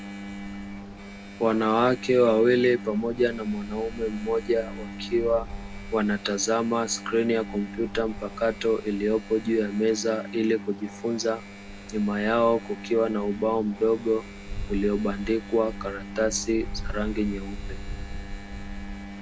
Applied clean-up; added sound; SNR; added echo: none; Engine + Stream; 11 dB; none.